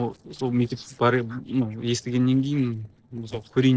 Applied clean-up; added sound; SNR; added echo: neural separator model SepFormer DNS4.